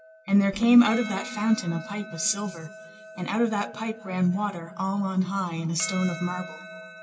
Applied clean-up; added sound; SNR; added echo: none; Percussion; 16 dB; reverberation time 2.0 s.